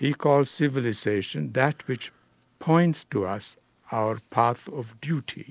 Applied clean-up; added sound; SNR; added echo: none; none; none; none.